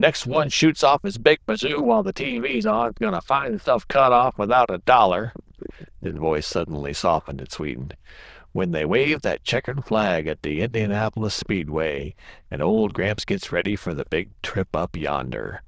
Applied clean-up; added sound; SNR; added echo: neural diffusion model UNIVERSE++.